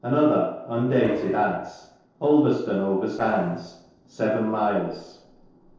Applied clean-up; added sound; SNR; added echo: neural separator model SepFormer DNS4.